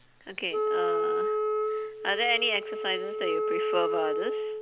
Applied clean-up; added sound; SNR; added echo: none; Wind instrument, woodwind instrument; -3 dB; none.